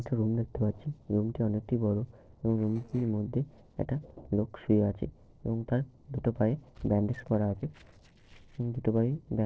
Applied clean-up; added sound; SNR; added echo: neural separator model SepFormer DNS4.